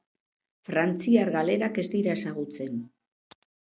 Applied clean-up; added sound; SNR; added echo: none; none; none; none.